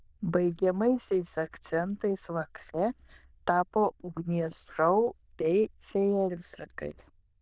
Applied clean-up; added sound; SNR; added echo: neural diffusion model UNIVERSE++.